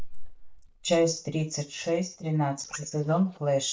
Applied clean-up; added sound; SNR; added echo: neural mask model DeepFilterNet 3.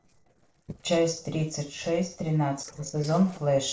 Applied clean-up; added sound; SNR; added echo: neural separator model SepFormer DNS4.